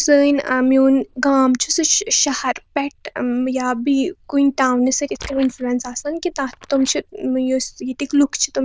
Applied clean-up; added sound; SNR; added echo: neural diffusion model UNIVERSE++.